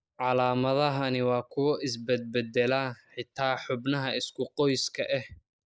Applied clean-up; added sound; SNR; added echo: neural mask model Resemble Enhance denoiser.